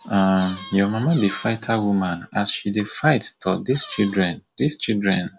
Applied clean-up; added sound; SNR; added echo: none; Squeak; 14 dB; none.